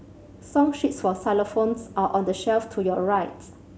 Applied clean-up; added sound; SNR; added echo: none; none; none; none.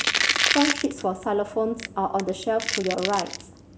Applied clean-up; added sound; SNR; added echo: none; Crushing; 2 dB; none.